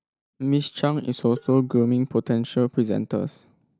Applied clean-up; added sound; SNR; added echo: neural mask model DeepFilterNet 3.